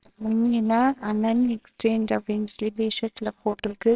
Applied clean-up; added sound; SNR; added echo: neural separator model SepFormer WHAMR!.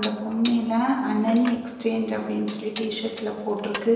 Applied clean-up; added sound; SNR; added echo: none; Dishes, pots, and pans; 16 dB; reverberation time 1.0 s.